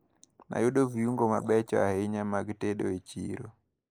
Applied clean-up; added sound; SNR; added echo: neural mask model Resemble Enhance denoiser.